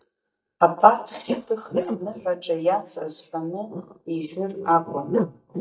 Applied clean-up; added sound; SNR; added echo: neural mask model DeepFilterNet 3.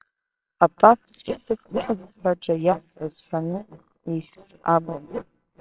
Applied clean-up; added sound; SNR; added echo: neural separator model SepFormer WHAMR!.